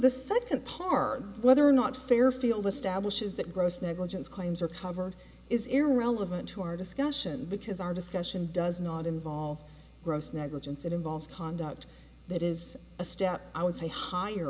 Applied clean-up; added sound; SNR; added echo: none; none; none; none.